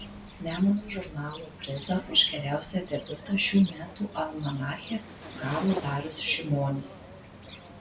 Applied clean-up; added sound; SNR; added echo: none; Cricket; 13 dB; none.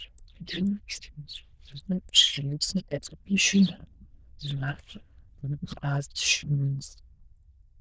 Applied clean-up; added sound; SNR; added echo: neural diffusion model UNIVERSE++.